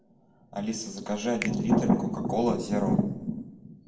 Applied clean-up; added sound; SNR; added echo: none; Finger snapping; 17 dB; reverberation time 0.7 s.